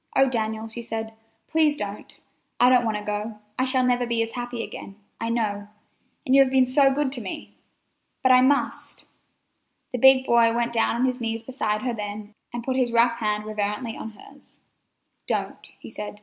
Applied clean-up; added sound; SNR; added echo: none; none; none; none.